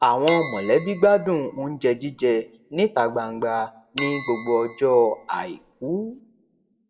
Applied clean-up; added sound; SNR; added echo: none; Chink, clink; 8 dB; reverberation time 0.5 s.